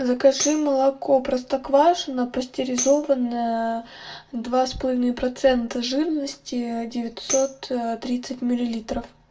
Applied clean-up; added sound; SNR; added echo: none; Tambourine; 12 dB; reverberation time 0.2 s.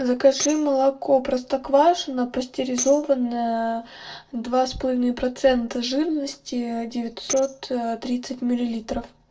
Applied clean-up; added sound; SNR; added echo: neural separator model SepFormer DNS4.